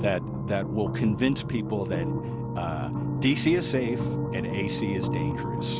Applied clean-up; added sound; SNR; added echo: none; none; none; none.